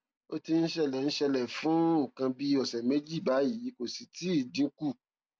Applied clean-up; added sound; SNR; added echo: none; none; none; none.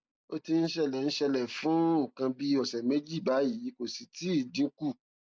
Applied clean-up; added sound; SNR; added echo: neural mask model Resemble Enhance denoiser.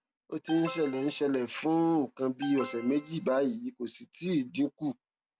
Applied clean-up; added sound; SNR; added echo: none; Alarm; 14 dB; none.